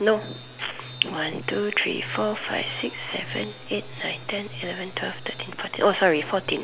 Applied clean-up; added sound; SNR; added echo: none; none; none; none.